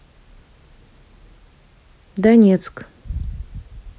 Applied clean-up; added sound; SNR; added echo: none; none; none; none.